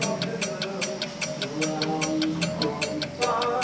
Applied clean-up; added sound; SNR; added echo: none; Clock; 0 dB; reverberation time 0.3 s.